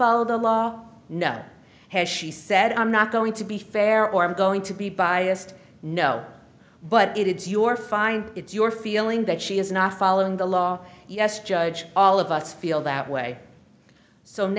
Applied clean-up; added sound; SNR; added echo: none; none; none; none.